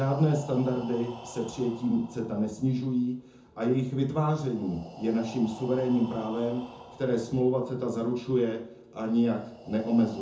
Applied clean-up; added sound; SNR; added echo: none; Breathing; 19 dB; reverberation time 0.6 s.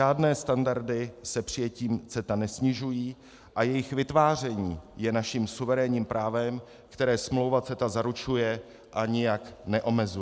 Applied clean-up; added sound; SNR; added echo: none; none; none; none.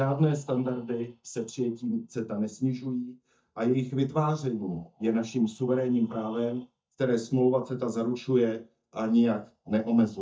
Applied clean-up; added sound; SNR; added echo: neural mask model DeepFilterNet 3.